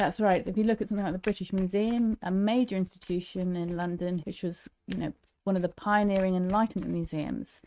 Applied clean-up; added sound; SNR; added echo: neural mask model RNNoise.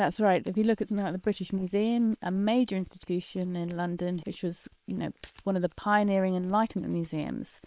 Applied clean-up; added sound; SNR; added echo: neural separator model SepFormer WHAM!.